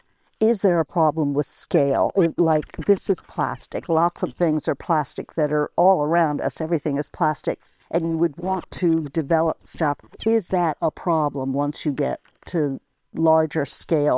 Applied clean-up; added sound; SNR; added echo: neural separator model SepFormer WHAM!.